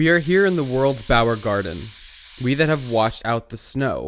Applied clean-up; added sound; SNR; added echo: none; Hiss; 15 dB; none.